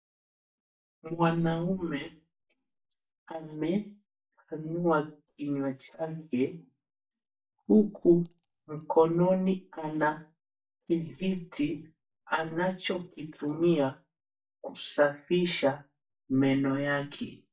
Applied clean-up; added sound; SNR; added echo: neural mask model DeepFilterNet 3.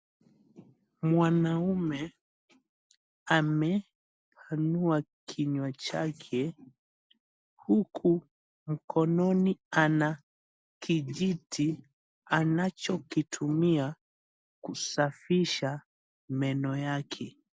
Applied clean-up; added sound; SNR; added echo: none; none; none; none.